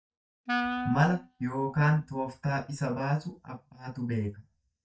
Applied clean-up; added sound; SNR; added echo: neural mask model DeepFilterNet 3.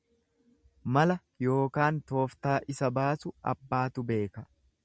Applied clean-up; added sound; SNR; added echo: none; none; none; none.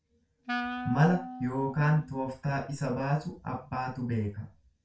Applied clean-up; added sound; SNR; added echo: none; Wind instrument, woodwind instrument; 9 dB; reverberation time 0.3 s.